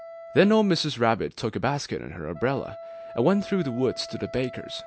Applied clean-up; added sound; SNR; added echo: none; Wind instrument, woodwind instrument; 17 dB; none.